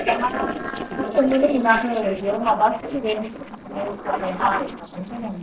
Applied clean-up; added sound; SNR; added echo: neural separator model SepFormer DNS4.